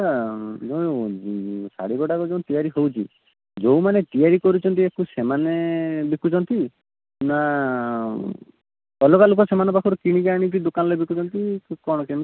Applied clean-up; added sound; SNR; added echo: none; none; none; none.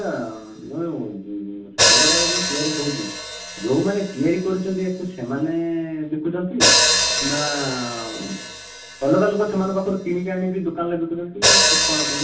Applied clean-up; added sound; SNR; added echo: none; Hi-hat; -1 dB; reverberation time 0.3 s.